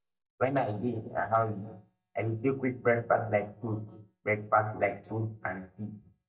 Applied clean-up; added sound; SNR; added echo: neural mask model DeepFilterNet 3.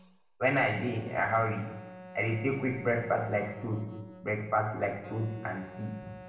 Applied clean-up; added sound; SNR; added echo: none; Wind instrument, woodwind instrument; 16 dB; reverberation time 0.9 s.